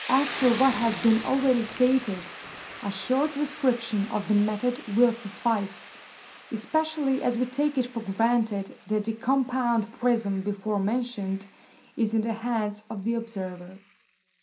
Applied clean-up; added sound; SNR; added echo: none; Boiling / Hiss; 13 dB; reverberation time 0.3 s.